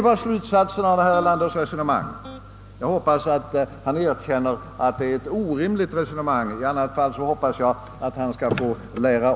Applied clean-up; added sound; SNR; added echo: none; Electric guitar; 19 dB; none.